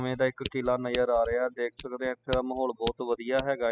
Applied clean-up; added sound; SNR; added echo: classical method spectral subtraction.